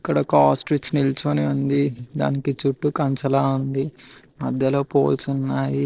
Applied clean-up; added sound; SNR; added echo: neural separator model SepFormer DNS4.